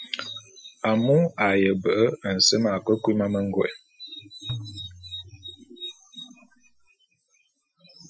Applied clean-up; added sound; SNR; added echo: classical method Wiener filter.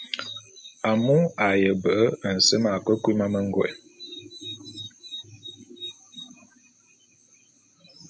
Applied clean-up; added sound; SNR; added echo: none; none; none; none.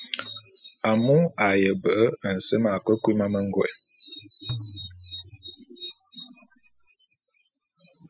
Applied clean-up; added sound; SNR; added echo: classical method spectral subtraction.